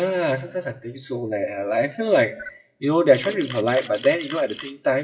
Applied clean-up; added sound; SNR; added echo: classical method WPE with log-MMSE.